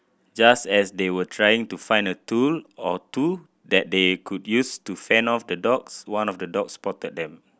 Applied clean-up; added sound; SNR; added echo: none; none; none; none.